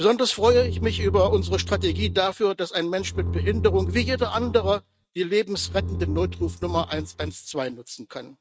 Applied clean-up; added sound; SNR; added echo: neural mask model RNNoise.